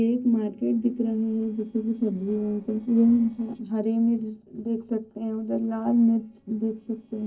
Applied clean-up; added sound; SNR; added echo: neural separator model SepFormer DNS4.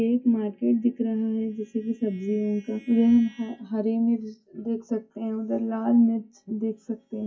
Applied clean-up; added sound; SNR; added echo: classical method WPE with log-MMSE.